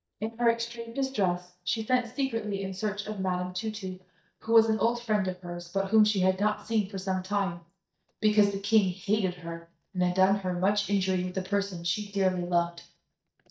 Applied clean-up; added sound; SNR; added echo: neural mask model DeepFilterNet 3.